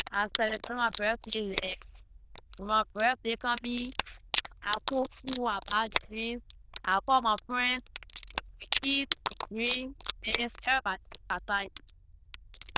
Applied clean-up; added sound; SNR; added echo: neural diffusion model UNIVERSE++.